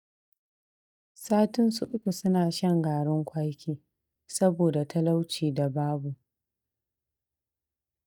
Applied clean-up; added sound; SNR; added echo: neural mask model DeepFilterNet 3.